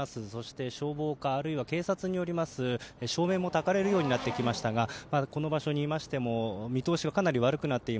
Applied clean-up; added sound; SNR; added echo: none; Race car, auto racing / Accelerating, revving, vroom; 11 dB; none.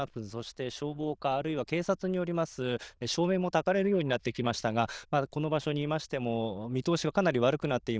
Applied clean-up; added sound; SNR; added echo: neural diffusion model UNIVERSE++.